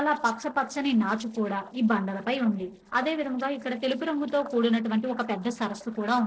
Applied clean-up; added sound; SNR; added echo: neural separator model SepFormer DNS4.